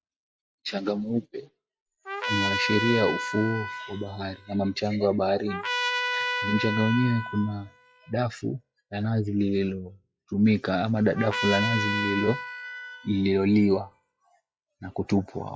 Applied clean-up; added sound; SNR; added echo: classical method log-MMSE.